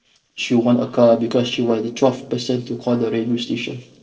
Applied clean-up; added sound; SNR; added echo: neural separator model SepFormer DNS4.